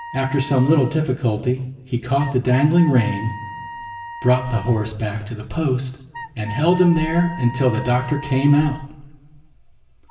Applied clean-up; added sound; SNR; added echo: none; Wind instrument, woodwind instrument; 15 dB; reverberation time 1.0 s.